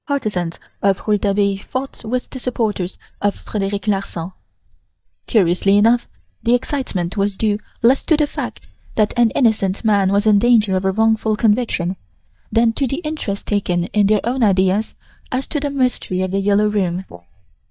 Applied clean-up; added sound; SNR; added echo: neural mask model DeepFilterNet 3.